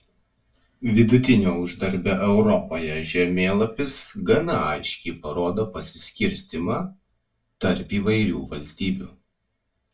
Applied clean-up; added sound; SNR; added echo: none; none; none; reverberation time 0.2 s.